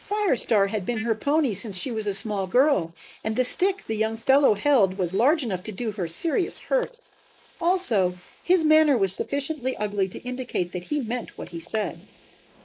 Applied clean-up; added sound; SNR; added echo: neural mask model Resemble Enhance denoiser.